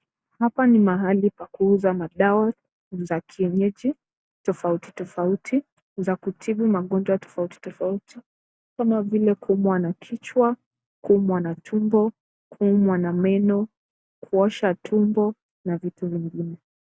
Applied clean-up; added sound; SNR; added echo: none; none; none; none.